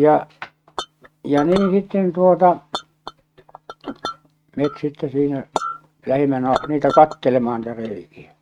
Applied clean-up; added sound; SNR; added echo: neural mask model RNNoise.